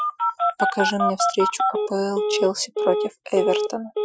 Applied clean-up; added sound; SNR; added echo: classical method Wiener filter.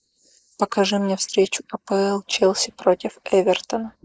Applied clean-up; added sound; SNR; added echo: neural mask model Resemble Enhance denoiser.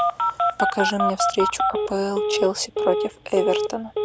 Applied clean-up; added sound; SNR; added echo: none; Telephone; -2 dB; none.